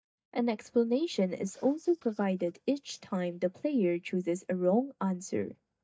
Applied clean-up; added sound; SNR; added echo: neural mask model DeepFilterNet 3.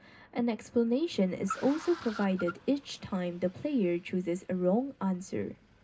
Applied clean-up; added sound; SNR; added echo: none; Car; 17 dB; reverberation time 0.2 s.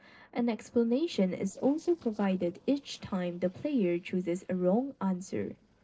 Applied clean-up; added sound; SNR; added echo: neural separator model SepFormer DNS4.